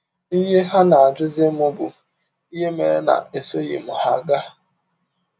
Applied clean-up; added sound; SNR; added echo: none; none; none; none.